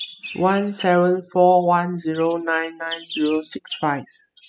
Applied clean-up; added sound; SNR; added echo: classical method spectral subtraction.